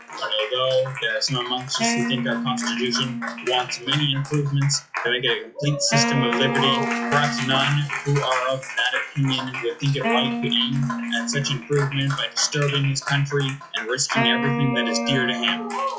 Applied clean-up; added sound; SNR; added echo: classical method log-MMSE.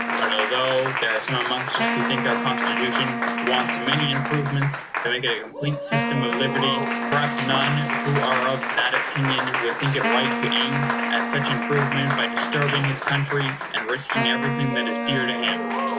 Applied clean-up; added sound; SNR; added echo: none; Wind instrument, woodwind instrument + Applause; 0 dB; none.